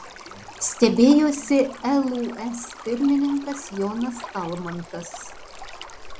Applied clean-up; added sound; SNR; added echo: none; Stream; 16 dB; none.